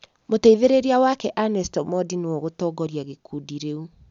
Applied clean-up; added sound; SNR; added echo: none; none; none; none.